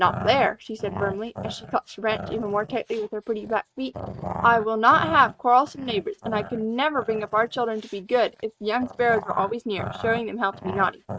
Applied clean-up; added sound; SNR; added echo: neural mask model RNNoise.